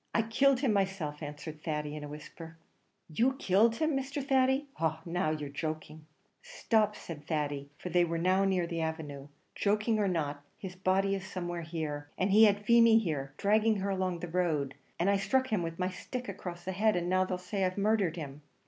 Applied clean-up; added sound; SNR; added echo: none; none; none; none.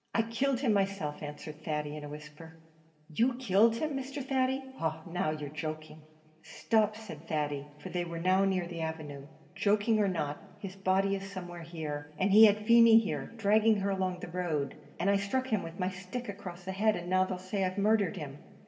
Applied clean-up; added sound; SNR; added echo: none; none; none; reverberation time 2.3 s.